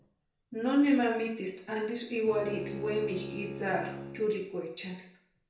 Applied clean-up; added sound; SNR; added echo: none; Bowed string instrument; 13 dB; reverberation time 0.5 s.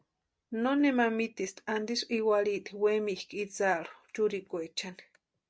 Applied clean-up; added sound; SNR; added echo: none; none; none; none.